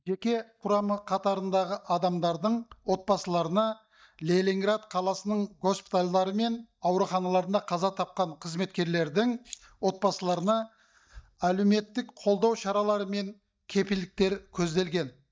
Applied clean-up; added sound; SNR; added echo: neural mask model DeepFilterNet 3.